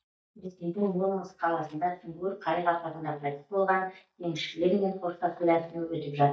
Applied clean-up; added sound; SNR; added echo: neural mask model DeepFilterNet 3.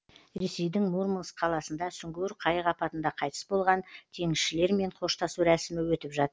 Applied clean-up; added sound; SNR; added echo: none; none; none; none.